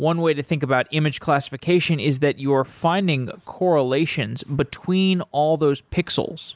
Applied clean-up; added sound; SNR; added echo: none; none; none; none.